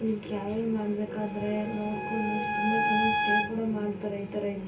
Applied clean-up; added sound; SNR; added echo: none; Bowed string instrument; 0 dB; reverberation time 0.2 s.